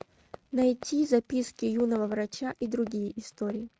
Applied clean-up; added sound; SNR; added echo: neural mask model RNNoise.